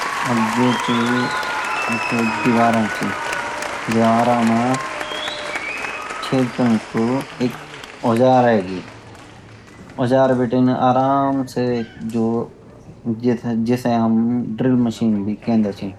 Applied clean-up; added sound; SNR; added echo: none; Applause; 8 dB; none.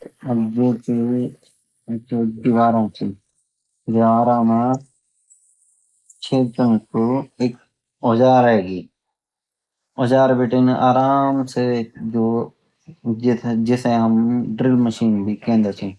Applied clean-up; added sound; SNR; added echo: neural mask model Resemble Enhance denoiser.